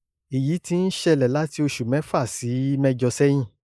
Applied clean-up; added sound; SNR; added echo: neural mask model Resemble Enhance denoiser.